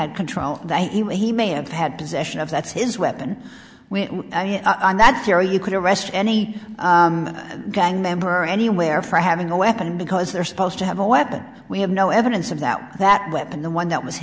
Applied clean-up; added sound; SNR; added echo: none; none; none; none.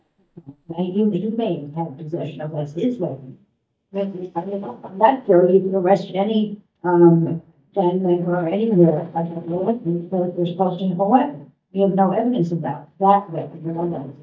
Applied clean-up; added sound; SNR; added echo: neural mask model DeepFilterNet 3.